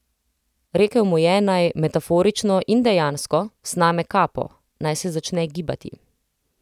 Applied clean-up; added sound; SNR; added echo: none; none; none; none.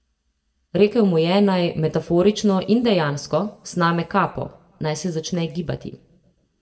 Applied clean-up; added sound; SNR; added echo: none; none; none; reverberation time 0.5 s.